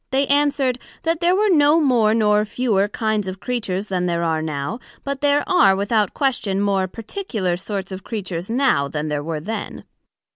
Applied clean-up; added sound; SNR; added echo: none; none; none; none.